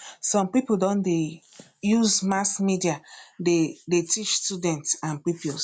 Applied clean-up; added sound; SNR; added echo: none; none; none; none.